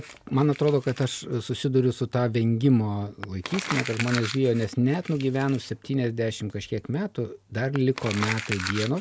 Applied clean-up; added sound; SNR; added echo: none; Crumpling, crinkling; 12 dB; none.